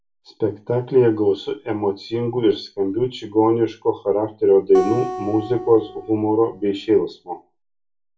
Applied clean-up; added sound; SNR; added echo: none; Acoustic guitar; 11 dB; reverberation time 0.2 s.